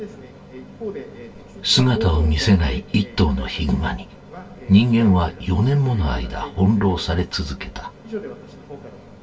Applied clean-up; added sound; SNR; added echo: none; none; none; reverberation time 0.1 s.